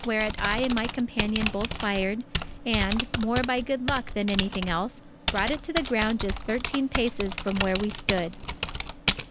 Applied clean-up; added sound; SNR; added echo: none; Typing; 3 dB; none.